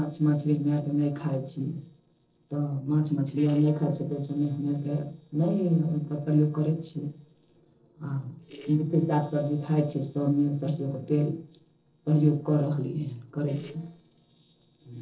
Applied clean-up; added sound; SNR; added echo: neural separator model SepFormer DNS4.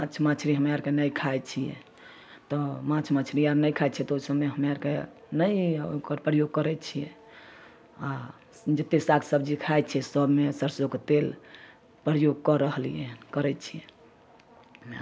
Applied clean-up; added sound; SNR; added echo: none; none; none; none.